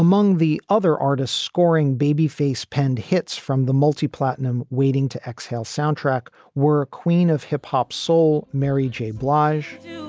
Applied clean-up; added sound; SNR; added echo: none; none; none; none.